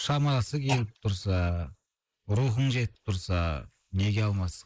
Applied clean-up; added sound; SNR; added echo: neural mask model Resemble Enhance denoiser.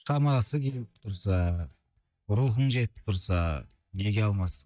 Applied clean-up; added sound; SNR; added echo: neural mask model DeepFilterNet 3.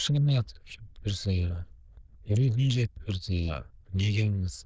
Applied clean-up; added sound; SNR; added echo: neural diffusion model UNIVERSE++.